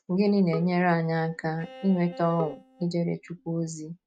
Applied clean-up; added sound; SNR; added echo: neural mask model RNNoise.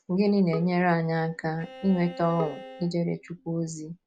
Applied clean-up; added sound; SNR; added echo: none; Bowed string instrument + Bowed string instrument; 16 dB; none.